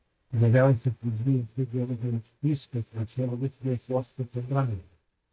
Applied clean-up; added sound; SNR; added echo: neural mask model DeepFilterNet 3.